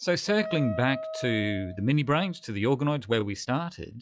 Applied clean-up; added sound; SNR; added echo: classical method log-MMSE.